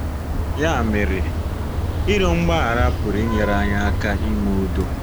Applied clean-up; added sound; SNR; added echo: none; Vehicle horn, car horn, honking; -1 dB; none.